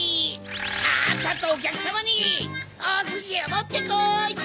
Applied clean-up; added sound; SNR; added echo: none; none; none; none.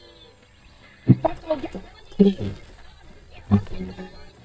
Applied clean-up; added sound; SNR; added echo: neural mask model DeepFilterNet 3.